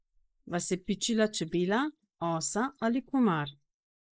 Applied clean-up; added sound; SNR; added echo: neural mask model Resemble Enhance denoiser.